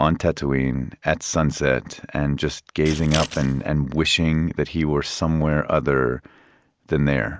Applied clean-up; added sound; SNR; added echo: none; Scissors; 10 dB; none.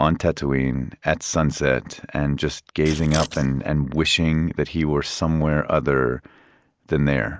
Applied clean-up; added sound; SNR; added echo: neural mask model Resemble Enhance denoiser.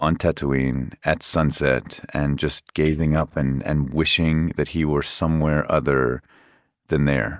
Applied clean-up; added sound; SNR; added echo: neural mask model DeepFilterNet 3.